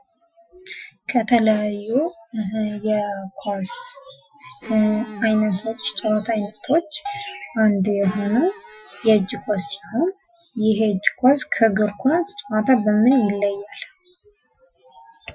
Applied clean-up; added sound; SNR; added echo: classical method Wiener filter.